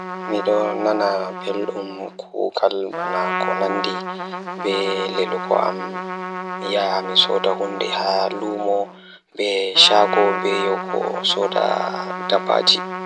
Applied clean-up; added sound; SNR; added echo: none; Trumpet; 7 dB; none.